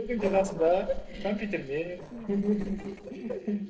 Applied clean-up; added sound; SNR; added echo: neural separator model SepFormer DNS4.